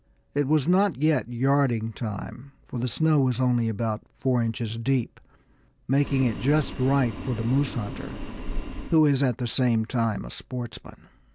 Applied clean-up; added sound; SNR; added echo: none; Boiling; 8 dB; none.